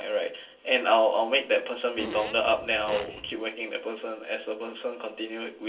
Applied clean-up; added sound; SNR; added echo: none; Fart; 11 dB; reverberation time 0.2 s.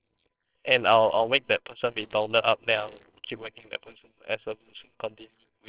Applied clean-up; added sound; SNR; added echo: neural separator model SepFormer WHAMR!.